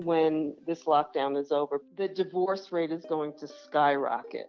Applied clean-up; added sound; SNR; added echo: none; none; none; none.